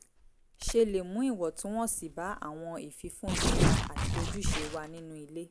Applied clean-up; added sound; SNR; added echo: none; Tearing; -1 dB; none.